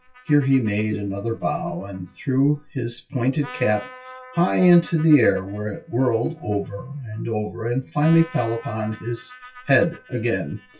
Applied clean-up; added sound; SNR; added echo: classical method WPE with log-MMSE.